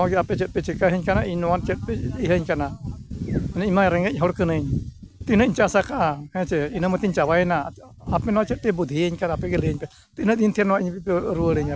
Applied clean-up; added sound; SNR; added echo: none; none; none; none.